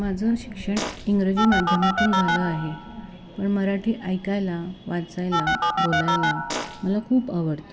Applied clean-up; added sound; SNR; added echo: none; Telephone + Fart; 3 dB; none.